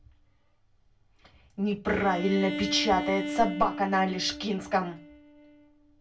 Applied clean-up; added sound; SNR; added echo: none; Bowed string instrument; 8 dB; reverberation time 0.2 s.